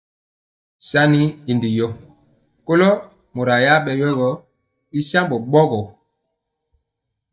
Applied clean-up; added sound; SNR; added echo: neural mask model DeepFilterNet 3.